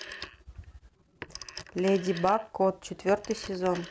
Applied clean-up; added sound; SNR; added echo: none; Telephone; 15 dB; none.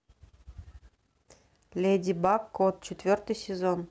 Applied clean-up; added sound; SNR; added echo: none; none; none; none.